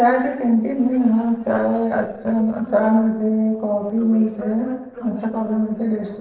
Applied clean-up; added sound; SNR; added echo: neural separator model SepFormer DNS4.